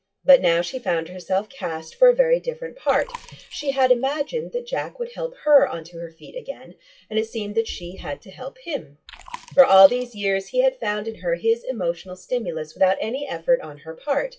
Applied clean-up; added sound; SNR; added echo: classical method WPE with log-MMSE.